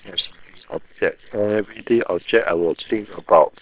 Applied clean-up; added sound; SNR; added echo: neural separator model SepFormer WHAM!.